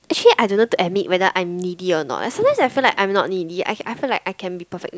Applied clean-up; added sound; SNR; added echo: none; none; none; none.